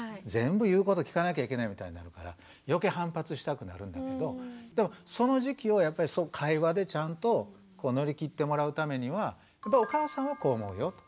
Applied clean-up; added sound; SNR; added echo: none; none; none; none.